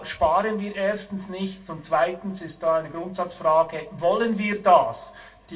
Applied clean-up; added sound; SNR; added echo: none; none; none; reverberation time 0.2 s.